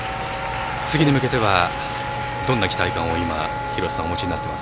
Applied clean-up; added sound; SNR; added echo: none; Wind instrument, woodwind instrument; 6 dB; none.